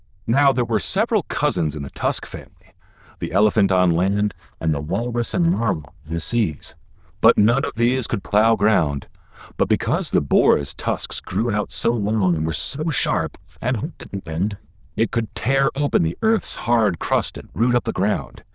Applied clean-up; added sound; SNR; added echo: neural diffusion model UNIVERSE++.